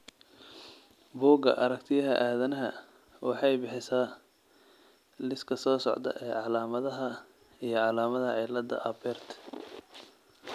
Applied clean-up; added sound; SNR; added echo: none; none; none; none.